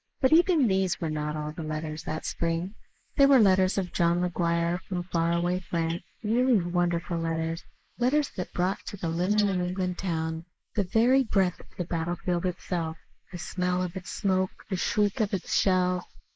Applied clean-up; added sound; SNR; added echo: neural mask model Resemble Enhance denoiser.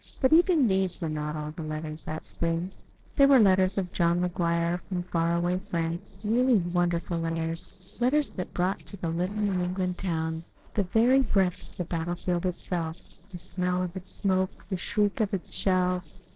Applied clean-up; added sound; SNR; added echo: neural separator model SepFormer DNS4.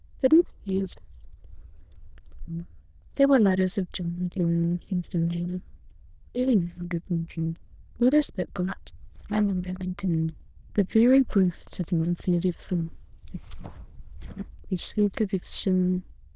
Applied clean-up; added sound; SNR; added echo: neural diffusion model UNIVERSE++.